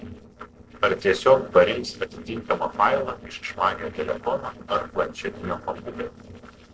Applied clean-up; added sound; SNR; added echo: neural separator model SepFormer DNS4.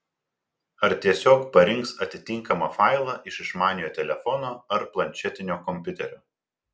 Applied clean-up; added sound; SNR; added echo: none; none; none; none.